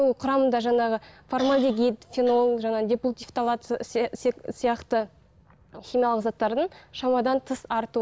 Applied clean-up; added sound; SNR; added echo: none; none; none; none.